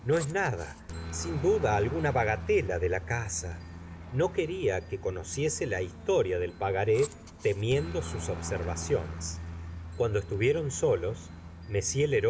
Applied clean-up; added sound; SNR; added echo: none; Aircraft; 11 dB; none.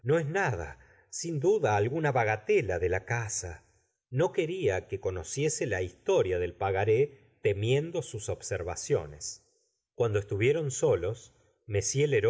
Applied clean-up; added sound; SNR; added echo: none; none; none; none.